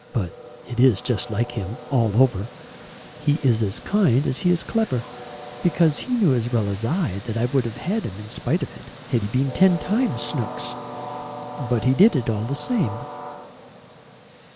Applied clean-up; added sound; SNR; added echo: none; Train; 14 dB; none.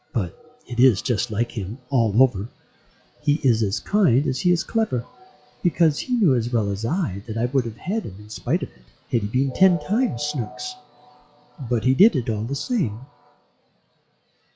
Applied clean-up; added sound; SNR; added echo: classical method log-MMSE.